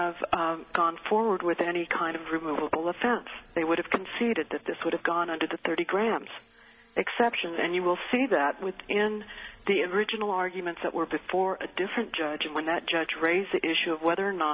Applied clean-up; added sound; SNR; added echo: none; none; none; none.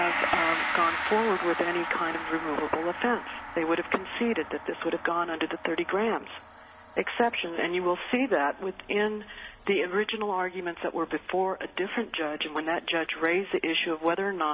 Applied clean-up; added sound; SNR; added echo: none; Gong; 9 dB; none.